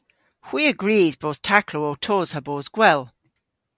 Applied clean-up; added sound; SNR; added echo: none; none; none; none.